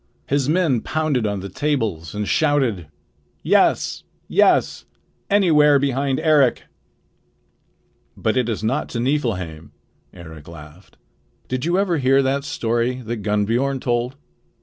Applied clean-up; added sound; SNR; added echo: none; none; none; none.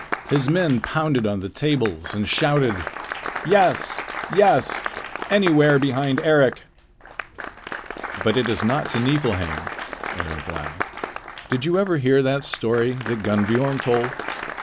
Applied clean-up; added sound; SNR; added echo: none; Applause; 10 dB; none.